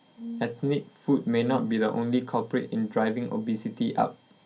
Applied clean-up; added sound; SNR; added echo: none; Brass instrument; 13 dB; reverberation time 0.3 s.